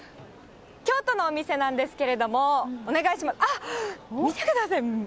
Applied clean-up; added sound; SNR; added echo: none; none; none; none.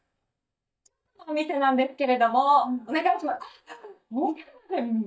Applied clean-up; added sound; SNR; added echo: neural mask model DeepFilterNet 3.